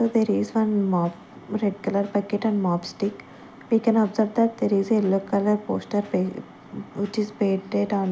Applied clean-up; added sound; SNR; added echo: none; none; none; none.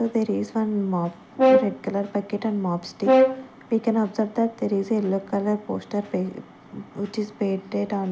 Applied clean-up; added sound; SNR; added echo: none; Brass instrument; -2 dB; none.